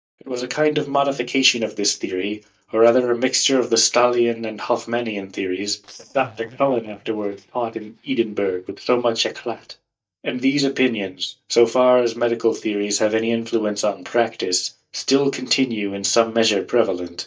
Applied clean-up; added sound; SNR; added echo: neural mask model DeepFilterNet 3.